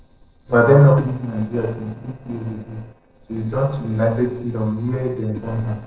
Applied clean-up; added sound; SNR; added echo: neural separator model SepFormer DNS4.